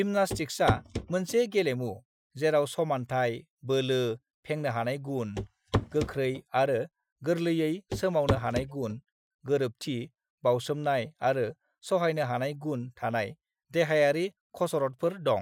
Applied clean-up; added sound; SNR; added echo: classical method Wiener filter.